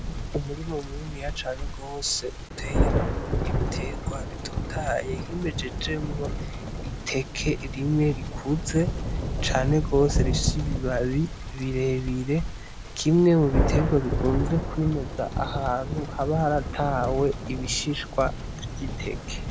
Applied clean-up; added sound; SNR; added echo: none; Thunder; 2 dB; none.